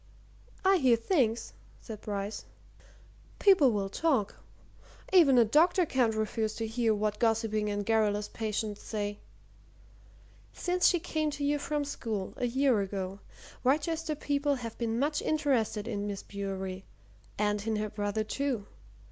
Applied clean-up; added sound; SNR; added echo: none; none; none; none.